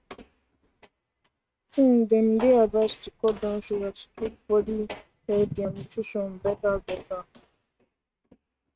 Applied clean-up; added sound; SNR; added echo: neural mask model RNNoise.